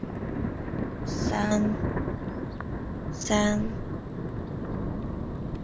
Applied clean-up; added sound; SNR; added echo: none; Thunder; -1 dB; none.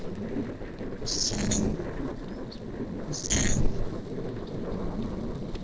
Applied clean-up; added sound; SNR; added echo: neural separator model SepFormer DNS4.